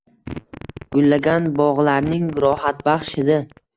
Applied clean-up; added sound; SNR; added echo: none; Fart; 17 dB; none.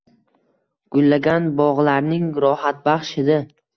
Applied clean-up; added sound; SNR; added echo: none; none; none; none.